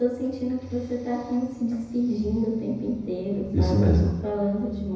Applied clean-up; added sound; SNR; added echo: none; none; none; reverberation time 1.0 s.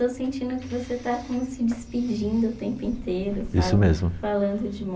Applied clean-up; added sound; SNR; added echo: none; none; none; none.